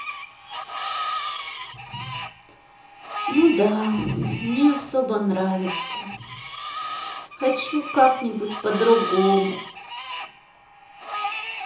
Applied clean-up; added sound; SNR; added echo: none; Screech; 8 dB; reverberation time 0.6 s.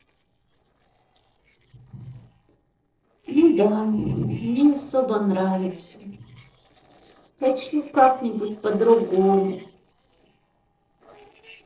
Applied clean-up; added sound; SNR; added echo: neural separator model SepFormer DNS4.